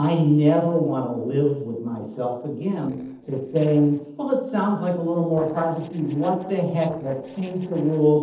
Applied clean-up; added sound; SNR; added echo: neural separator model SepFormer DNS4.